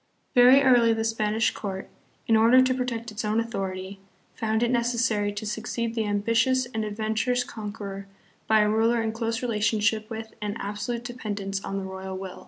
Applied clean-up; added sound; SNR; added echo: none; none; none; none.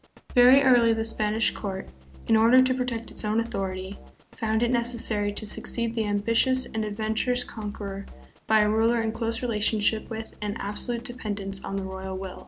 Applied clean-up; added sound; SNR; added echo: none; Drum kit; 16 dB; none.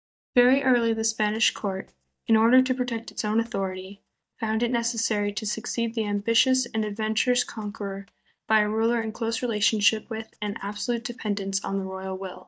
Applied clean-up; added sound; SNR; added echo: neural mask model DeepFilterNet 3.